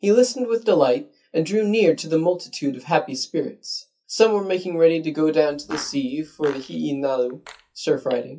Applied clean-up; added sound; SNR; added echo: classical method WPE with log-MMSE.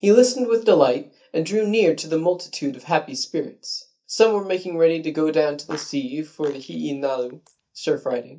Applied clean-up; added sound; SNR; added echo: neural mask model DeepFilterNet 3.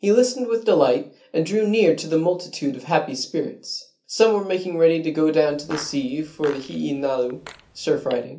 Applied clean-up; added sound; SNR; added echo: none; Fart; 19 dB; reverberation time 0.3 s.